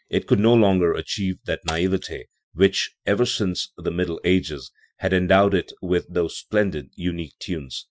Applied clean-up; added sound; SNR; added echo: classical method Wiener filter.